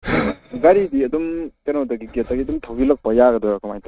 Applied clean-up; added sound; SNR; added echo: neural mask model RNNoise.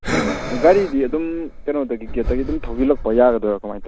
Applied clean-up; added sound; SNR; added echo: none; Breathing; 7 dB; none.